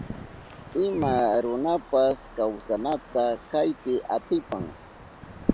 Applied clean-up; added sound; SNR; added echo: none; Wind; 10 dB; none.